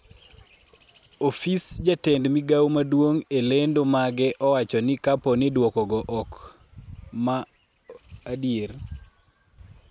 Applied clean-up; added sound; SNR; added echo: none; none; none; none.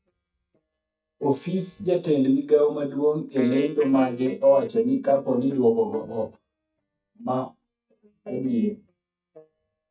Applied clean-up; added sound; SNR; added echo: neural mask model DeepFilterNet 3.